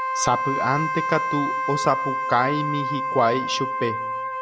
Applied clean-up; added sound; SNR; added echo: none; Wind instrument, woodwind instrument; 1 dB; none.